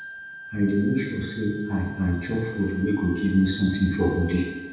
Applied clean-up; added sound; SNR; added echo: none; Wind instrument, woodwind instrument; 15 dB; reverberation time 1.1 s.